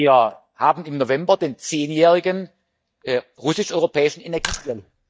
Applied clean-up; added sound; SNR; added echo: neural mask model DeepFilterNet 3.